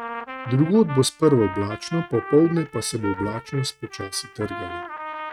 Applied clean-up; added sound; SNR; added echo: neural mask model RNNoise.